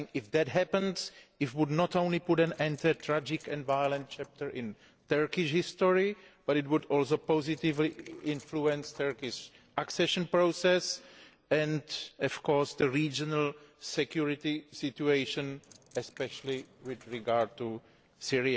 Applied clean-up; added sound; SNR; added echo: neural separator model SepFormer DNS4.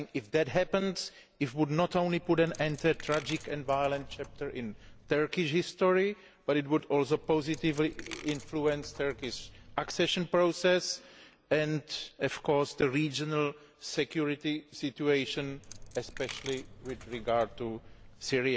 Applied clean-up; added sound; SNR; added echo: none; Coin (dropping); 16 dB; none.